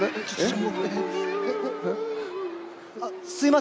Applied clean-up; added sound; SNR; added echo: none; Guitar; 10 dB; none.